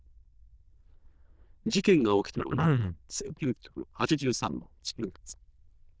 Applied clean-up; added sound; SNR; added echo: neural diffusion model UNIVERSE++.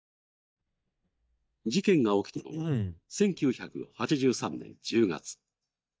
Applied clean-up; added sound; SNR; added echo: neural mask model DeepFilterNet 3.